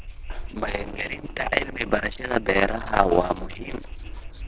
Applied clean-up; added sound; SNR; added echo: neural separator model SepFormer DNS4.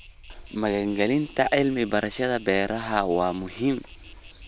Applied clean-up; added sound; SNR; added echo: none; Insect; 19 dB; none.